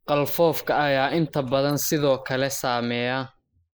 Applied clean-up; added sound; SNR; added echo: neural mask model Resemble Enhance denoiser.